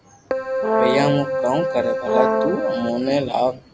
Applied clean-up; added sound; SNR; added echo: none; Brass instrument + Keyboard (musical); -1 dB; none.